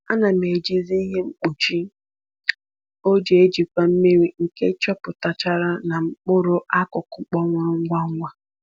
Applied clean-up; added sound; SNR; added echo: none; none; none; none.